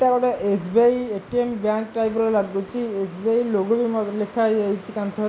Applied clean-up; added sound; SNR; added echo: none; none; none; none.